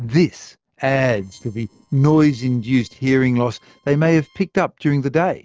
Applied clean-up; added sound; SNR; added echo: neural separator model SepFormer DNS4.